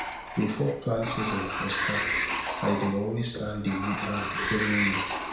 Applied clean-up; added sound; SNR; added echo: none; Sliding door; 3 dB; reverberation time 0.5 s.